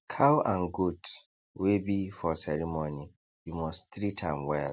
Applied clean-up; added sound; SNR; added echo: none; none; none; none.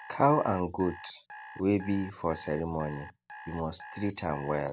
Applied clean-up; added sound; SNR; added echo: none; Alarm; 17 dB; none.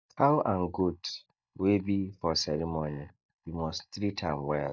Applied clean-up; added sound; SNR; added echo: neural mask model DeepFilterNet 3.